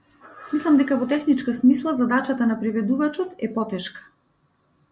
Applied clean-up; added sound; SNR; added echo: none; none; none; none.